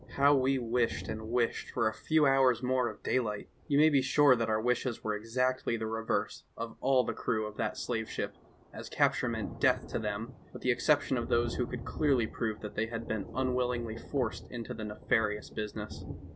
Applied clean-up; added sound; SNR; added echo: none; Thunder; 14 dB; none.